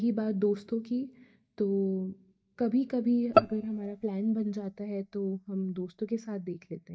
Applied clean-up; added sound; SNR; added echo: neural mask model DeepFilterNet 3.